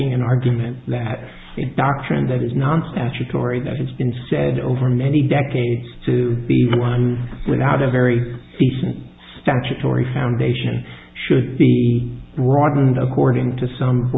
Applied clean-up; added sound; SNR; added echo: none; none; none; none.